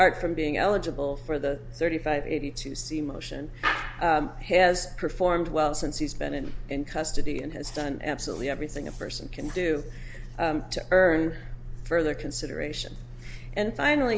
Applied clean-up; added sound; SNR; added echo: none; none; none; none.